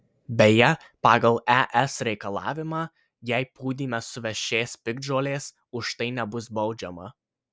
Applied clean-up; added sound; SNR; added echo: none; none; none; none.